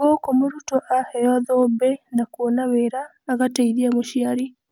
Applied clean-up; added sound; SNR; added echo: none; none; none; none.